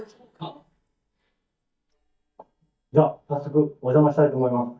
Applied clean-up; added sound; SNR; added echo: neural mask model DeepFilterNet 3.